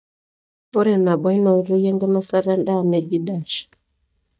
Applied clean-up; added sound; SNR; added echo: neural mask model DeepFilterNet 3.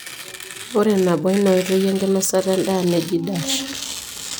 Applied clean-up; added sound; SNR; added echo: none; Tearing; 13 dB; none.